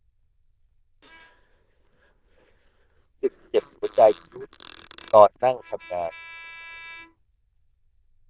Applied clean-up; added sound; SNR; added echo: neural diffusion model UNIVERSE++.